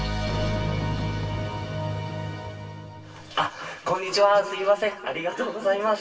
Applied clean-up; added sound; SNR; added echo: none; Boom; 14 dB; reverberation time 2.5 s.